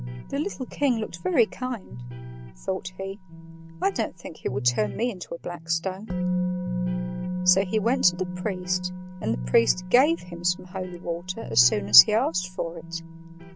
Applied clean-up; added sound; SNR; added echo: none; Musical instrument + Electric guitar; 7 dB; none.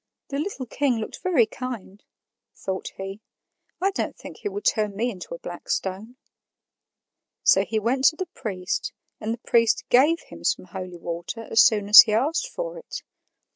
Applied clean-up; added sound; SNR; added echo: none; none; none; none.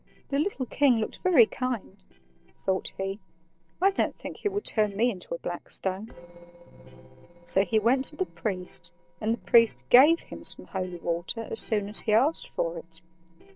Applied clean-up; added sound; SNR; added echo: neural separator model SepFormer DNS4.